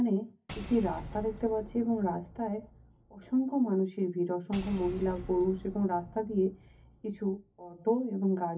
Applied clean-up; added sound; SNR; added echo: none; Shatter / Boom; 16 dB; reverberation time 0.3 s.